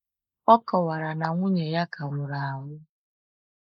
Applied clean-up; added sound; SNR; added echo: neural mask model Resemble Enhance denoiser.